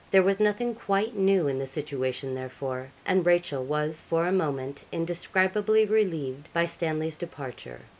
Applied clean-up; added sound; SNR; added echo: none; none; none; none.